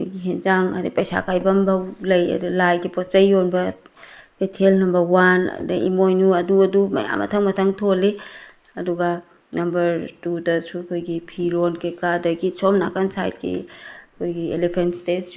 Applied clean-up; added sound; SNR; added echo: neural mask model Resemble Enhance denoiser.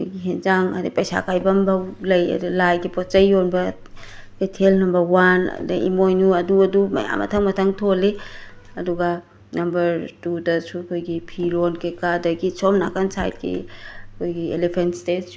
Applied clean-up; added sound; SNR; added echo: none; Drawer open or close; 19 dB; none.